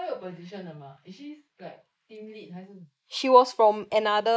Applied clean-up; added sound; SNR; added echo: neural mask model Resemble Enhance denoiser.